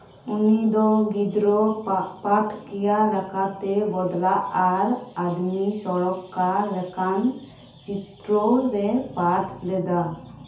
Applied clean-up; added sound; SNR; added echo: none; none; none; reverberation time 0.5 s.